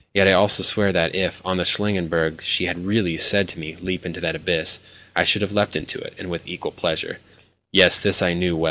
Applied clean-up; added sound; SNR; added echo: none; none; none; none.